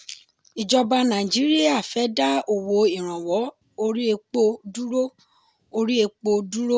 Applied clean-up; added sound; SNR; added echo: none; none; none; none.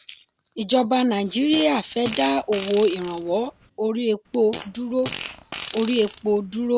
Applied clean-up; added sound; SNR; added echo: none; Fart; 12 dB; none.